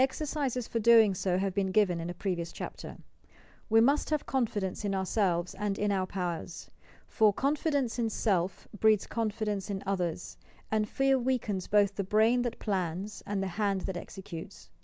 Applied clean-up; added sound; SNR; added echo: none; none; none; none.